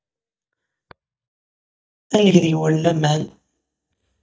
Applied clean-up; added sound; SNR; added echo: neural mask model DeepFilterNet 3.